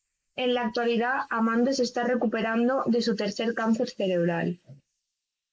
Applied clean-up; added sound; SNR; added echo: neural mask model Resemble Enhance denoiser.